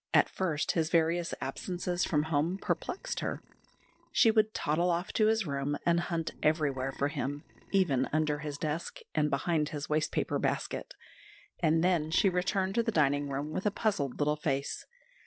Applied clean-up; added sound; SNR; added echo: neural separator model SepFormer DNS4.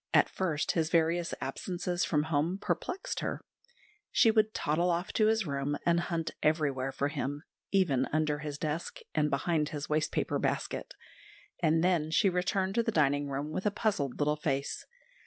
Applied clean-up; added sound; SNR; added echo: none; none; none; none.